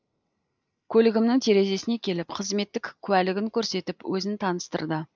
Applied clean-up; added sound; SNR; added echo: neural mask model Resemble Enhance denoiser.